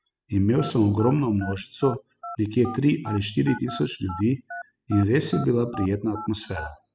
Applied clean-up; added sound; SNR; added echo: classical method spectral subtraction.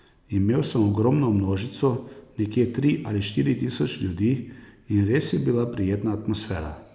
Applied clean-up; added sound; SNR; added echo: none; none; none; none.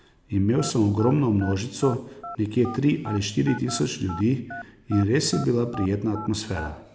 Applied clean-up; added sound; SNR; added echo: none; Telephone; 15 dB; none.